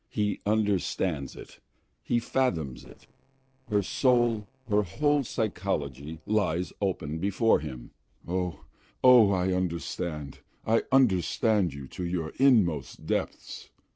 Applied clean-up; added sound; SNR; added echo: neural separator model SepFormer DNS4.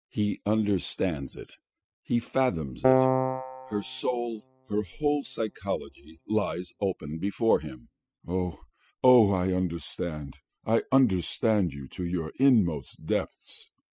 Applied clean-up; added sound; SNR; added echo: classical method spectral subtraction.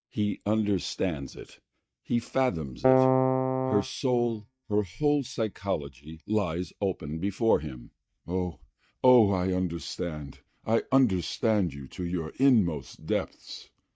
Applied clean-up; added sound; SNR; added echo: neural mask model DeepFilterNet 3.